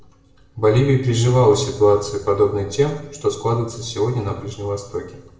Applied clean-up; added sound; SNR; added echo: none; none; none; reverberation time 0.8 s.